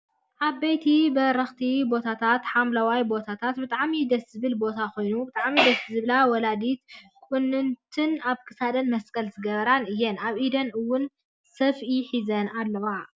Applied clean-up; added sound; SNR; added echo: none; none; none; none.